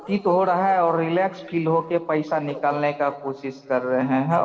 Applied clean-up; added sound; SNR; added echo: neural separator model SepFormer DNS4.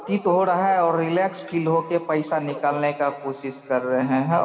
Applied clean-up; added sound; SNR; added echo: none; Bark; 18 dB; reverberation time 2.5 s.